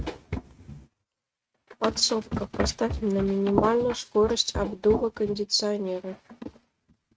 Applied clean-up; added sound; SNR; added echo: neural mask model RNNoise.